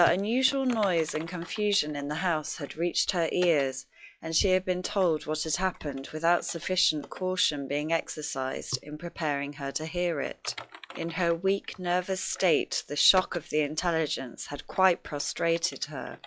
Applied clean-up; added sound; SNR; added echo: classical method log-MMSE.